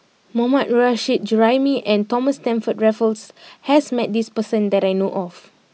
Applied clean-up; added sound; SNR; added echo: none; none; none; none.